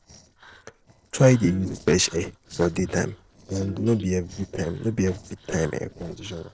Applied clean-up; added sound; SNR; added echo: neural separator model SepFormer DNS4.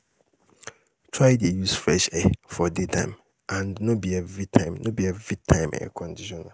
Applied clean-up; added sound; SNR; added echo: none; none; none; none.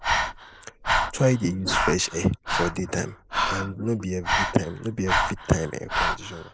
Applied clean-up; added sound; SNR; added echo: neural mask model Resemble Enhance denoiser.